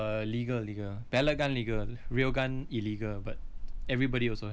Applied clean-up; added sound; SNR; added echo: none; Fire; 5 dB; none.